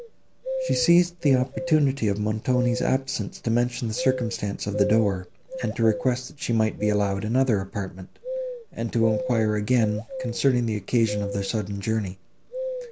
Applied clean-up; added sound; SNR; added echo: none; Bird vocalization, bird call, bird song; 10 dB; none.